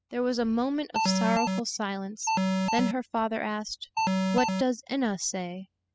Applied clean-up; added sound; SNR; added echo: classical method spectral subtraction.